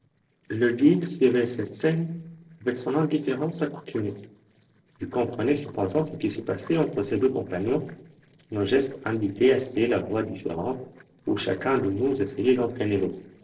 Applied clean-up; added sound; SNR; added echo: neural separator model SepFormer DNS4.